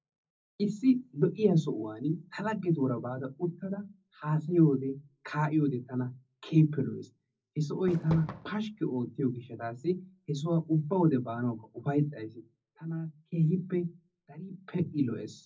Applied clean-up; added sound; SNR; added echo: neural separator model SepFormer DNS4.